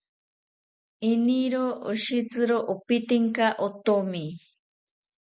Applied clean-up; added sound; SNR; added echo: none; none; none; none.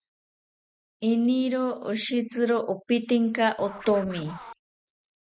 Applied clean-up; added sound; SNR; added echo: neural mask model RNNoise.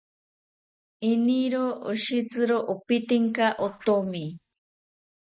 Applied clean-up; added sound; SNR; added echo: neural mask model DeepFilterNet 3.